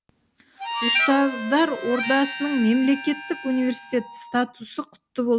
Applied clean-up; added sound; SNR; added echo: none; Harmonica; 7 dB; none.